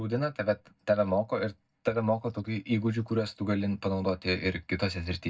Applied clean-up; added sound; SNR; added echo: neural mask model DeepFilterNet 3.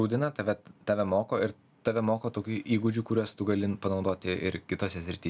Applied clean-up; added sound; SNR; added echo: none; none; none; none.